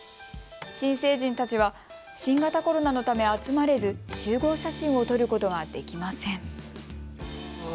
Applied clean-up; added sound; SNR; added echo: none; Printer; 19 dB; none.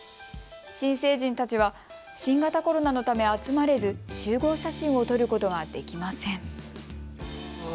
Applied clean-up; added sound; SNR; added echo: none; none; none; none.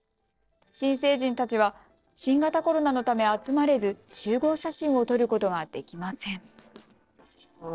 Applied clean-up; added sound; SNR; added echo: neural separator model SepFormer DNS4.